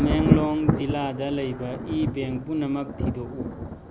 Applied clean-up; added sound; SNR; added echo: none; Thunder; 0 dB; none.